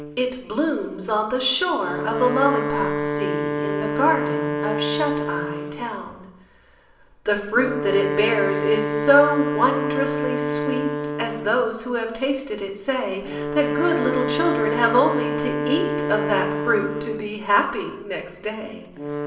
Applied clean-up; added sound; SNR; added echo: none; Wind instrument, woodwind instrument; 3 dB; reverberation time 0.8 s.